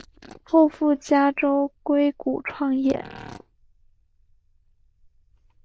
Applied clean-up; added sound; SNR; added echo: neural diffusion model UNIVERSE++.